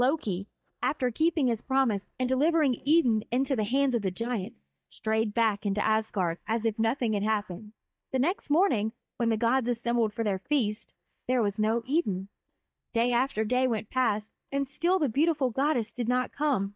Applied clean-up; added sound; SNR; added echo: neural mask model DeepFilterNet 3.